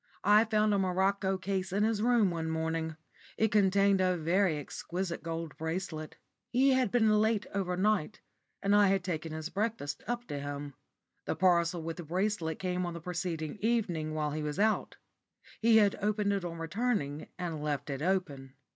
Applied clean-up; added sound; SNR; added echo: none; none; none; none.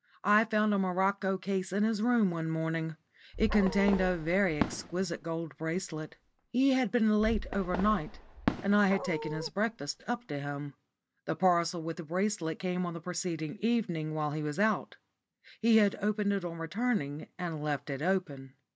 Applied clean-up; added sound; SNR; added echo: none; Dog + Fireworks; 8 dB; none.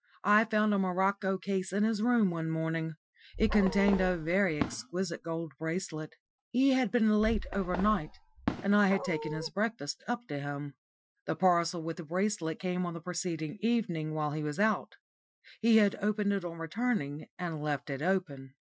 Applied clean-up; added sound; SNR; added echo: classical method Wiener filter.